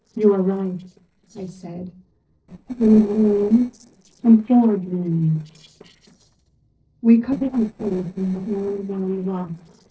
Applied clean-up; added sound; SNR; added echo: neural separator model SepFormer DNS4.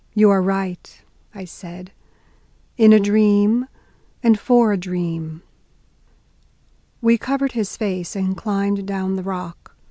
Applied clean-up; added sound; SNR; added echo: none; none; none; none.